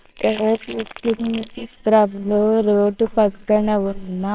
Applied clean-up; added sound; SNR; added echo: neural separator model SepFormer WHAMR!.